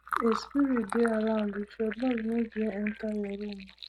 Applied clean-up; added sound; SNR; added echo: neural mask model RNNoise.